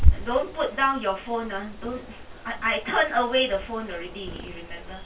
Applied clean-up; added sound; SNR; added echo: none; Bird; 0 dB; reverberation time 0.1 s.